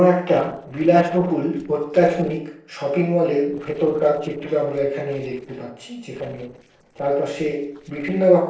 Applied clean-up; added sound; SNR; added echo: neural separator model SepFormer DNS4.